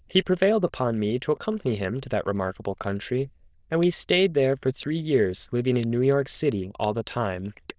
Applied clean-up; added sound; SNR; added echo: neural diffusion model UNIVERSE++.